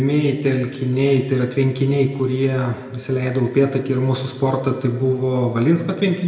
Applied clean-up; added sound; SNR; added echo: none; none; none; reverberation time 1.6 s.